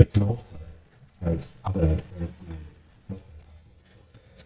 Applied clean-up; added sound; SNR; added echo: neural mask model DeepFilterNet 3.